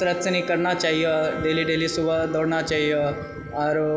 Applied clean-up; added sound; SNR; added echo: none; Bowed string instrument; 15 dB; none.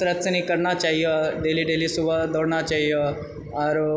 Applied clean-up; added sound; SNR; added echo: none; none; none; none.